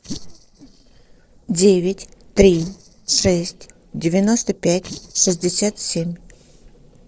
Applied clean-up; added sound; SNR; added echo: neural separator model SepFormer DNS4.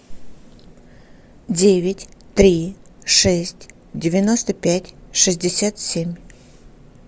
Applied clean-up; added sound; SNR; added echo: none; none; none; none.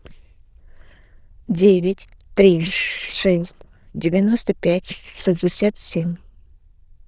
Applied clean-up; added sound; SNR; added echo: neural diffusion model UNIVERSE++.